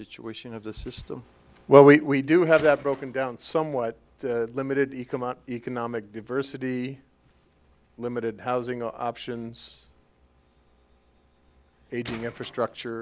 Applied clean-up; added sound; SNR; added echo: none; Tools; 18 dB; none.